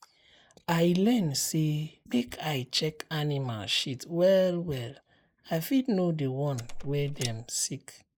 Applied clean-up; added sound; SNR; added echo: neural mask model Resemble Enhance denoiser.